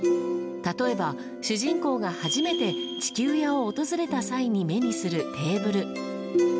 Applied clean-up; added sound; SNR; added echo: none; none; none; none.